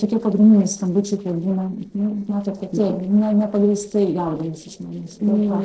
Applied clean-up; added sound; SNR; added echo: neural separator model SepFormer DNS4.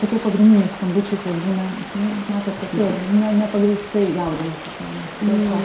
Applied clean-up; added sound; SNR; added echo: none; Stream; 14 dB; reverberation time 0.5 s.